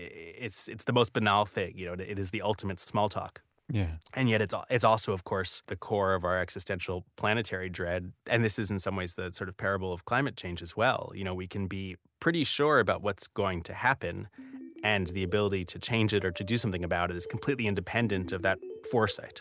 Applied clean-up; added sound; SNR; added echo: none; none; none; none.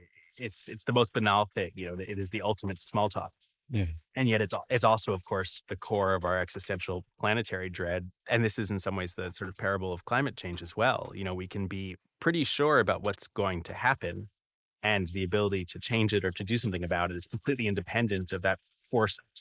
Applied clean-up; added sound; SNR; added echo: neural mask model Resemble Enhance denoiser.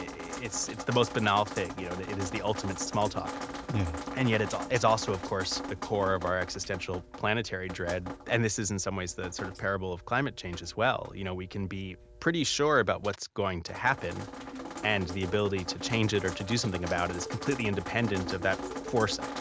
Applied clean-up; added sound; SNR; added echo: none; Drip; 10 dB; none.